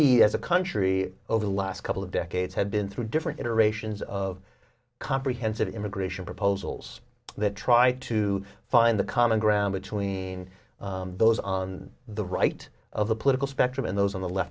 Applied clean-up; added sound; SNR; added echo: none; none; none; none.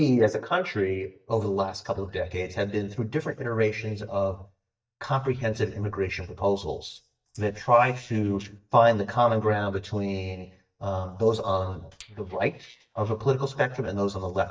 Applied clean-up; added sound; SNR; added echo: neural mask model DeepFilterNet 3.